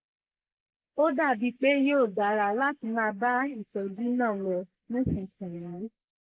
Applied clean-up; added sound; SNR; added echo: neural mask model Resemble Enhance denoiser.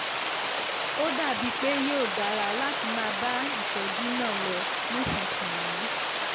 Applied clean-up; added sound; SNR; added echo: none; Water; -3 dB; none.